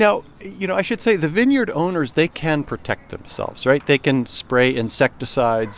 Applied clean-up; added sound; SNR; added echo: none; none; none; none.